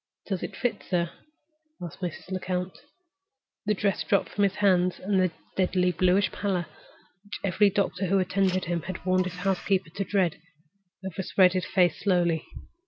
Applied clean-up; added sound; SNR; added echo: none; Printer; 16 dB; none.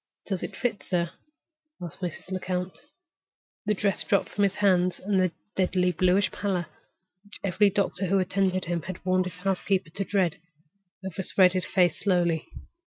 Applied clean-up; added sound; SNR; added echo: neural mask model RNNoise.